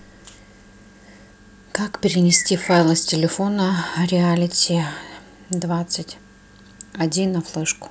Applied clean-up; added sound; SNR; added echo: none; Bird; 12 dB; none.